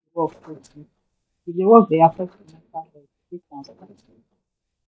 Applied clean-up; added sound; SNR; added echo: neural mask model DeepFilterNet 3.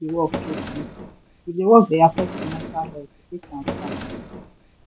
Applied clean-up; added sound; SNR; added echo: none; Drawer open or close; 10 dB; none.